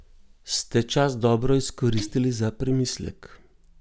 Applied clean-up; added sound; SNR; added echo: none; Guitar; 18 dB; none.